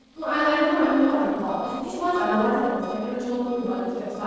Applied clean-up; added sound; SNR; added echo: neural separator model SepFormer DNS4.